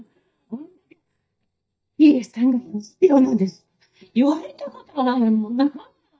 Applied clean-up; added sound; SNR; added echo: neural mask model DeepFilterNet 3.